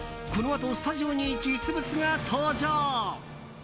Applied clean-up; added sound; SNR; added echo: none; none; none; none.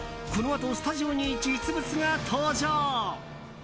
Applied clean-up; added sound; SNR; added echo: none; Church bell; 20 dB; none.